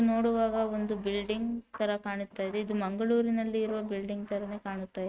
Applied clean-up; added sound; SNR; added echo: neural mask model RNNoise.